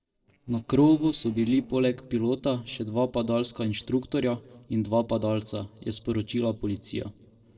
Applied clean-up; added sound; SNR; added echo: neural separator model SepFormer DNS4.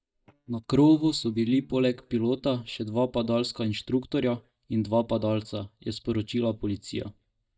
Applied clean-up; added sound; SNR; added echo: neural mask model DeepFilterNet 3.